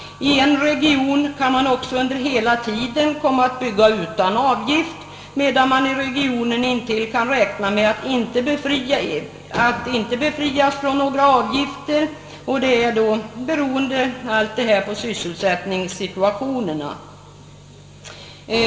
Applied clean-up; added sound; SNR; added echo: none; none; none; reverberation time 0.4 s.